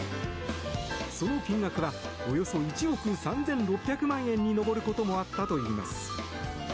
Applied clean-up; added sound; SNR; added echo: none; none; none; none.